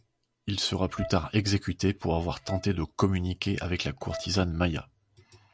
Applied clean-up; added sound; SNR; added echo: none; Wind instrument, woodwind instrument; 14 dB; none.